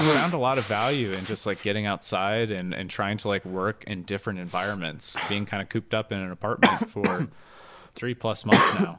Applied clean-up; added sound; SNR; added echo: none; Cough; 1 dB; none.